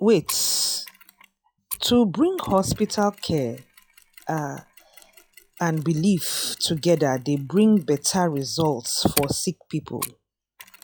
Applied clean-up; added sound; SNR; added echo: classical method log-MMSE.